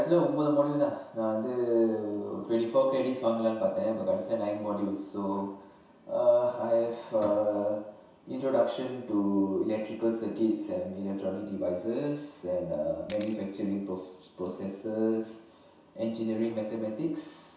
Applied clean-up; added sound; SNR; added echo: none; Camera; 17 dB; reverberation time 0.7 s.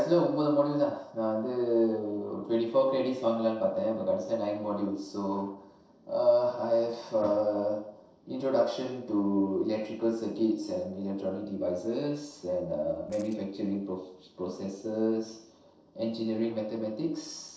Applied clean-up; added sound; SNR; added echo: neural separator model SepFormer DNS4.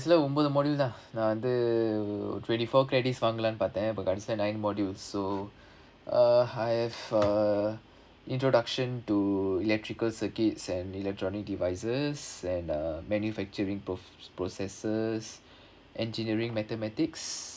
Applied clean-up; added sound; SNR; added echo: none; none; none; none.